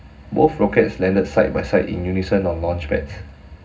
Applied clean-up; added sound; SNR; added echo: none; none; none; reverberation time 0.4 s.